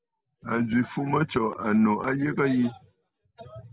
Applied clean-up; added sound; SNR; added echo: none; none; none; none.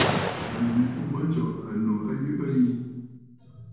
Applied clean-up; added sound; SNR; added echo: none; Explosion; 6 dB; reverberation time 1.2 s.